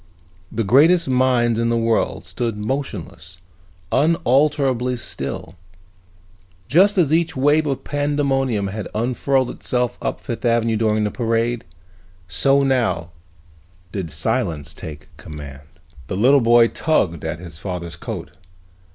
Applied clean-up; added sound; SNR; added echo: none; none; none; none.